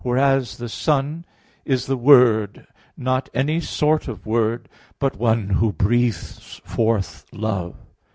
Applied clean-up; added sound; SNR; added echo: none; none; none; none.